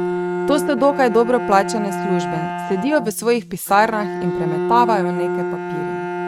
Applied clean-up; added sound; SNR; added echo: neural mask model RNNoise.